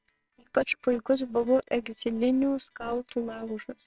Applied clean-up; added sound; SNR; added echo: neural separator model SepFormer WHAMR!.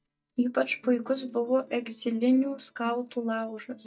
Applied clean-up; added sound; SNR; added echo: neural mask model DeepFilterNet 3.